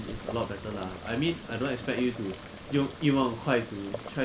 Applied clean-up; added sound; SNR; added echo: none; Boiling; 12 dB; none.